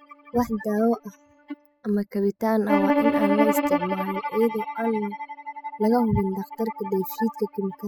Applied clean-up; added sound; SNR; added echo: classical method spectral subtraction.